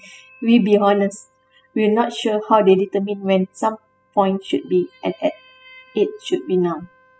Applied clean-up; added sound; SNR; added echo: classical method spectral subtraction.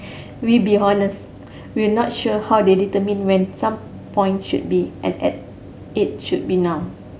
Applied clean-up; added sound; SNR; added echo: none; none; none; none.